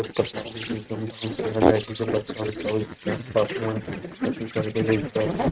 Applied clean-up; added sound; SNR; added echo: neural mask model RNNoise.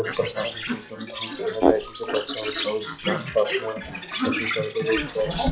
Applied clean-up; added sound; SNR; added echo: classical method log-MMSE.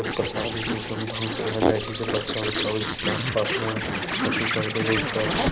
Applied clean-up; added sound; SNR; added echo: none; Insect + Zipper (clothing); -2 dB; none.